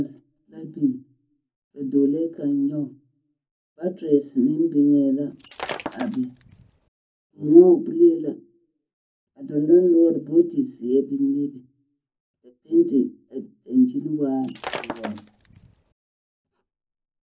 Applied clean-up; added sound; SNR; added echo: none; Shatter; 12 dB; reverberation time 0.3 s.